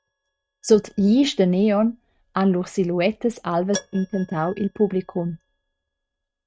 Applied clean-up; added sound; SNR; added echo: neural mask model RNNoise.